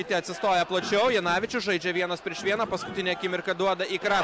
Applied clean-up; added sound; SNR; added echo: none; none; none; none.